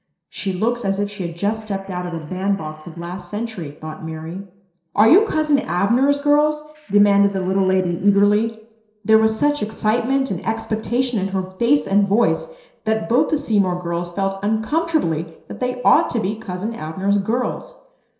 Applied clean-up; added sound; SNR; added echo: neural separator model SepFormer DNS4.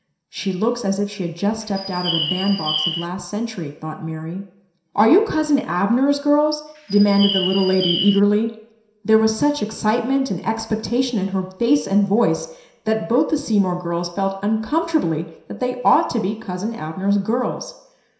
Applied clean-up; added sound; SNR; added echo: none; Bird; 5 dB; reverberation time 0.7 s.